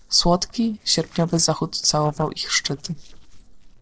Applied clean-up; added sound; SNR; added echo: neural separator model SepFormer DNS4.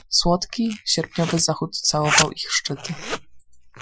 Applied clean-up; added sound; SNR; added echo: classical method Wiener filter.